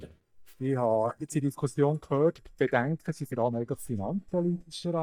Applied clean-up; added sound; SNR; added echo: neural mask model DeepFilterNet 3.